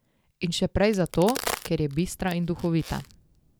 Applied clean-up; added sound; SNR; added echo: none; Crack; 11 dB; none.